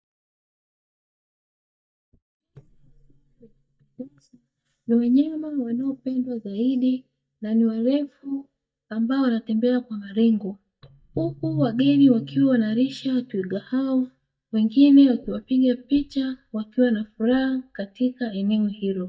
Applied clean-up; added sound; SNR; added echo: neural mask model DeepFilterNet 3.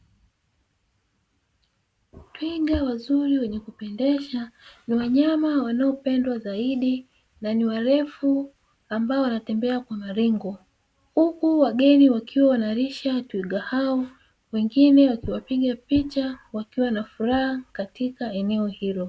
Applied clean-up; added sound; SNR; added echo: none; none; none; none.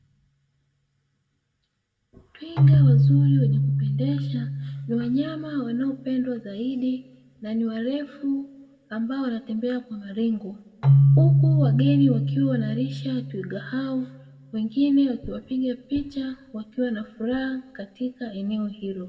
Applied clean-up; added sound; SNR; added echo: none; Keyboard (musical); -3 dB; reverberation time 1.4 s.